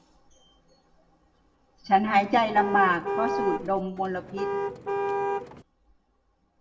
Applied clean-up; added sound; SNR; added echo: none; Car; 2 dB; reverberation time 0.6 s.